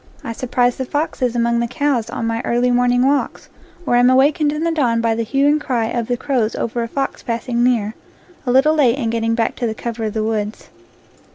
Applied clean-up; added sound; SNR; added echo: none; none; none; none.